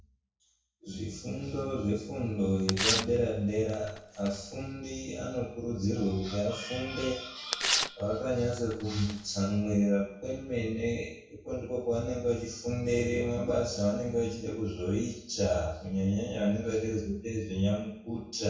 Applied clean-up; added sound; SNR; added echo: none; Tearing; 4 dB; reverberation time 0.6 s.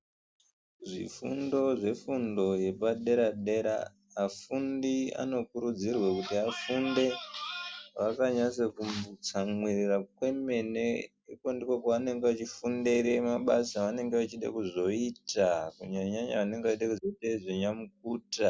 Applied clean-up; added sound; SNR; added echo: none; none; none; none.